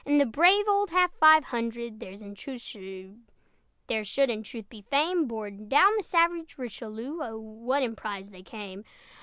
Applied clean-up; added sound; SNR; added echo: none; none; none; none.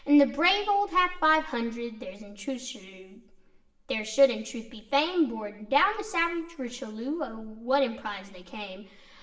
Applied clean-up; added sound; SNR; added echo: none; none; none; reverberation time 0.7 s.